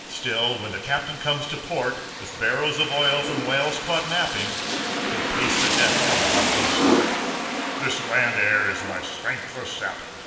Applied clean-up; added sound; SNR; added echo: none; Rain; 0 dB; reverberation time 1.4 s.